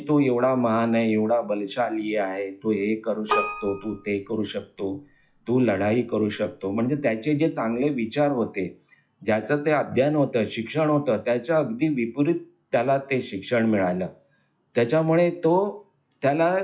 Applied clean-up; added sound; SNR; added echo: classical method log-MMSE.